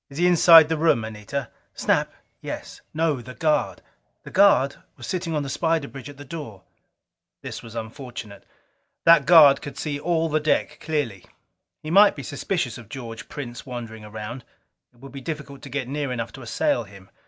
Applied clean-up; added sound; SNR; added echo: none; none; none; none.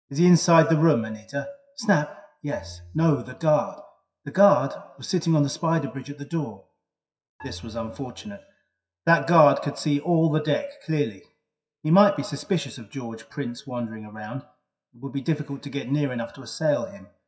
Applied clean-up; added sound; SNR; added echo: classical method WPE with log-MMSE.